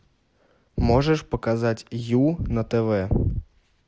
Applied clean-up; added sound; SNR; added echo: none; none; none; none.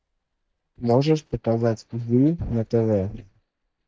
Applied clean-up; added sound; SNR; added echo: neural mask model DeepFilterNet 3.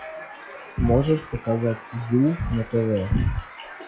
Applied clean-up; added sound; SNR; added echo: classical method log-MMSE.